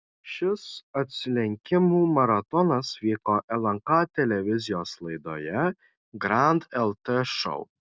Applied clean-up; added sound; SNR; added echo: none; none; none; none.